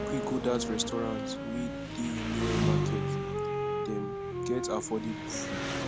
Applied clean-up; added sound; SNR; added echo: none; Wind instrument, woodwind instrument + Engine; -3 dB; none.